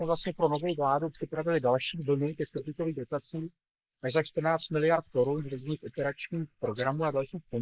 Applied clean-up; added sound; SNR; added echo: neural mask model Resemble Enhance denoiser.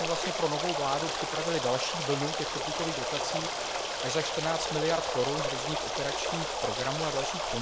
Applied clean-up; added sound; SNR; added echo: none; Stream; -1 dB; none.